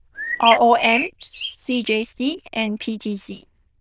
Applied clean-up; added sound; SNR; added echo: neural diffusion model UNIVERSE++.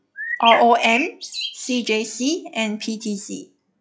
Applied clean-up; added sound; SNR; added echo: classical method log-MMSE.